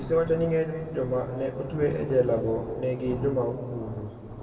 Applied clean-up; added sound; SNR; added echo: none; Thunder / Rain; 13 dB; reverberation time 1.8 s.